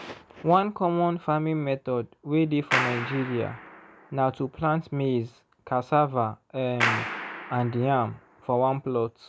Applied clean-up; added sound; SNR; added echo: none; Clapping; 9 dB; none.